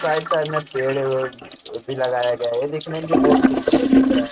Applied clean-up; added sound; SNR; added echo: neural mask model RNNoise.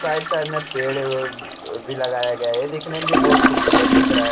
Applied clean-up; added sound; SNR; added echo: none; Toilet flush; -4 dB; none.